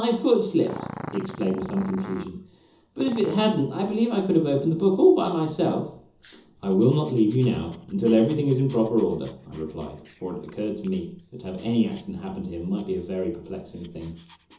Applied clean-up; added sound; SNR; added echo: none; Growling; 20 dB; reverberation time 0.6 s.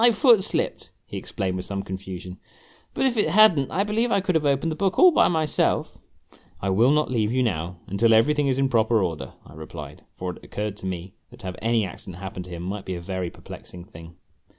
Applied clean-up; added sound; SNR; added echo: none; none; none; none.